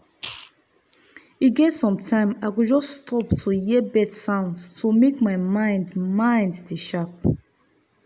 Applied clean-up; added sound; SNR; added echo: none; none; none; none.